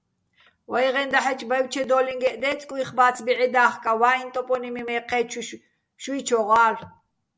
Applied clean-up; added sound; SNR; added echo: none; none; none; none.